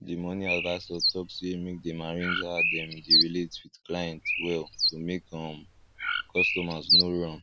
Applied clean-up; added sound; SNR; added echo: none; Bird; -4 dB; none.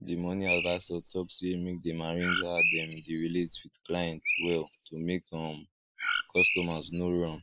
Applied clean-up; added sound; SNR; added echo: neural mask model Resemble Enhance denoiser.